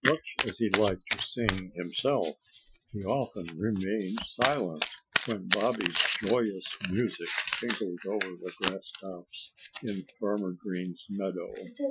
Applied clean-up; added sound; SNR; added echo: classical method Wiener filter.